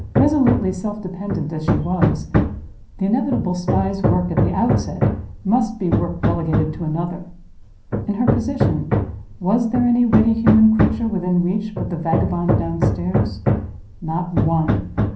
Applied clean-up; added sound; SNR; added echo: none; Hammer; 1 dB; reverberation time 0.6 s.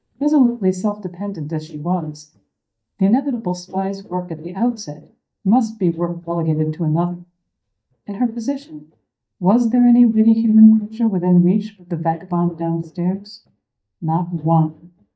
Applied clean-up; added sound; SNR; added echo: neural mask model DeepFilterNet 3.